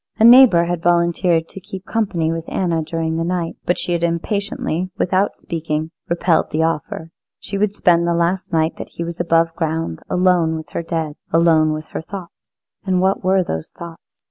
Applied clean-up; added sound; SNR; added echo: none; none; none; none.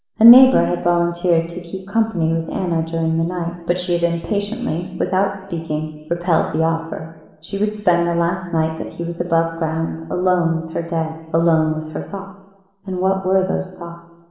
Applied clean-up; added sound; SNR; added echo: none; none; none; reverberation time 1.1 s.